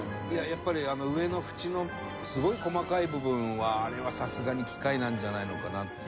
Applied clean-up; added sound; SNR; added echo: none; Piano; 14 dB; none.